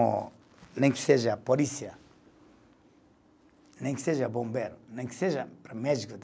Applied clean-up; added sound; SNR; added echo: none; none; none; none.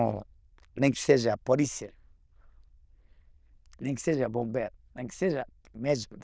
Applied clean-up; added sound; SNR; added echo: neural diffusion model UNIVERSE++.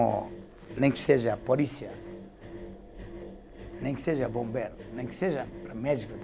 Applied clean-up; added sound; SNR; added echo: none; Engine; 13 dB; none.